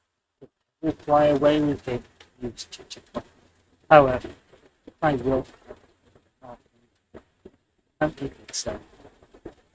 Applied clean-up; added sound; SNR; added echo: neural mask model RNNoise.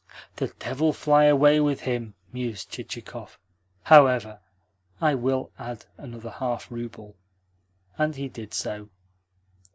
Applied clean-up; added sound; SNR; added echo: none; none; none; none.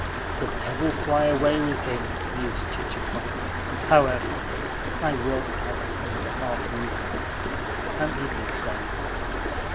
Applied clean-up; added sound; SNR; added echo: none; Stream; 0 dB; none.